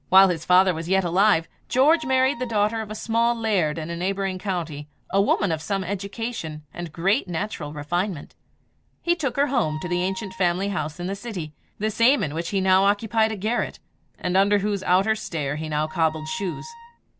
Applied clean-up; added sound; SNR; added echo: none; Wind instrument, woodwind instrument; 16 dB; none.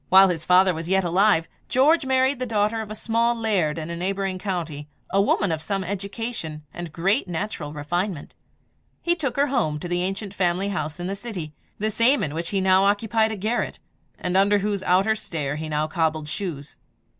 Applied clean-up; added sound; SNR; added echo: none; none; none; none.